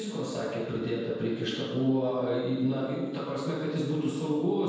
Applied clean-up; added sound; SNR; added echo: none; none; none; reverberation time 1.2 s.